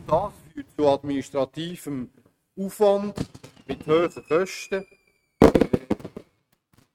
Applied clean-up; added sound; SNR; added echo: neural mask model RNNoise.